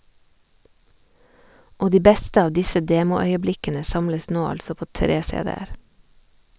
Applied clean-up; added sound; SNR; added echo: none; none; none; none.